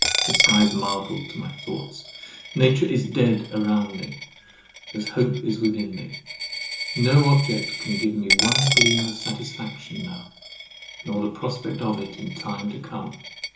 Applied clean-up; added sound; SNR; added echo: none; Coin (dropping); 3 dB; reverberation time 0.7 s.